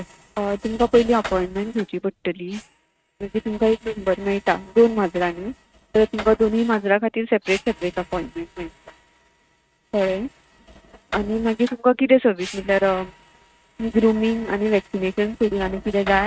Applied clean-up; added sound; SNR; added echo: neural mask model RNNoise.